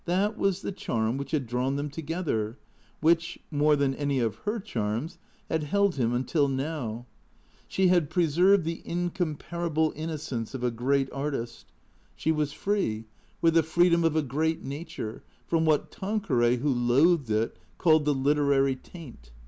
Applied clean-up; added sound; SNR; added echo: none; none; none; none.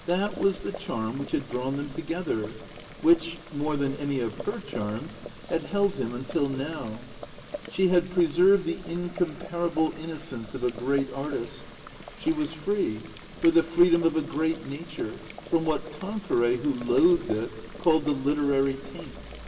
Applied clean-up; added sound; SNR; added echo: none; Boiling; 15 dB; reverberation time 2.9 s.